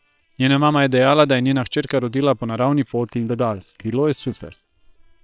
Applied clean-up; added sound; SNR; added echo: neural separator model SepFormer WHAM!.